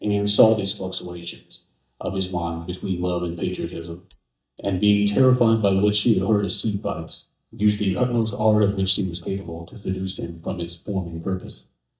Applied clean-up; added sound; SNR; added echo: neural mask model DeepFilterNet 3.